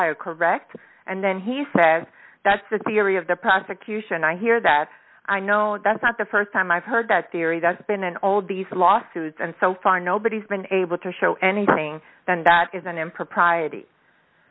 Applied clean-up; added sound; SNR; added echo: none; none; none; none.